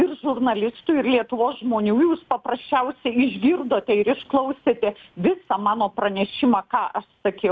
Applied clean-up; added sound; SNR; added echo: none; none; none; none.